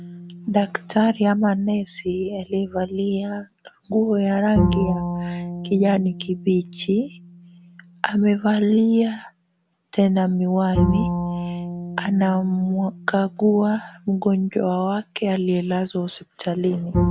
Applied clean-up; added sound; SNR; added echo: none; Bowed string instrument; 8 dB; none.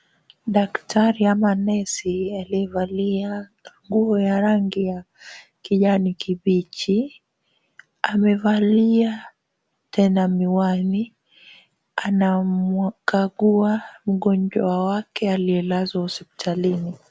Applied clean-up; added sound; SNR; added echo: none; none; none; none.